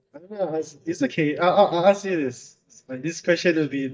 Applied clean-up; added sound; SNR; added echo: neural mask model DeepFilterNet 3.